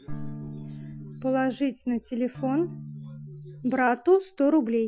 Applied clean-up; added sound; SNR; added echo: classical method Wiener filter.